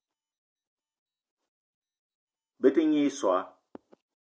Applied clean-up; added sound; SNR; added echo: none; none; none; none.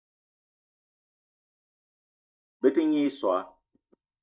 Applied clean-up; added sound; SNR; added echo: neural mask model DeepFilterNet 3.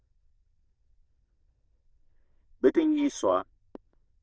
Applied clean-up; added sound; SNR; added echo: neural diffusion model UNIVERSE++.